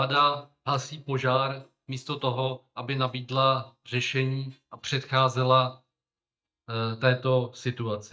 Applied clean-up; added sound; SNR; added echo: neural mask model DeepFilterNet 3.